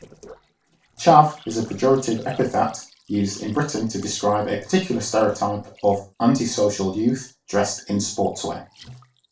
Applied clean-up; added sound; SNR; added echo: neural separator model SepFormer DNS4.